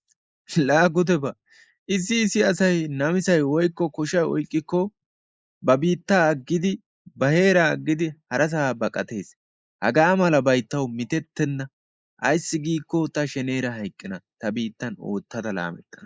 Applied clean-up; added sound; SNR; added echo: neural mask model Resemble Enhance denoiser.